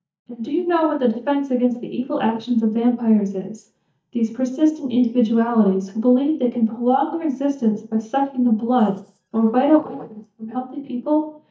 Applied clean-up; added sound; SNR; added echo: neural mask model DeepFilterNet 3.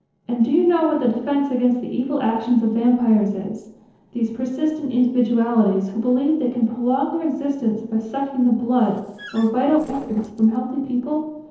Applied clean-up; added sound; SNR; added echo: neural separator model SepFormer DNS4.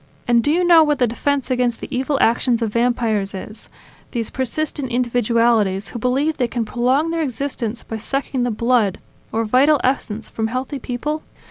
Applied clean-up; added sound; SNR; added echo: none; none; none; none.